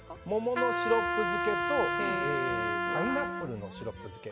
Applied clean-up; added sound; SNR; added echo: none; Trumpet; -2 dB; none.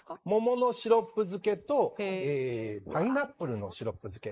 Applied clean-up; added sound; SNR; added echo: neural mask model Resemble Enhance denoiser.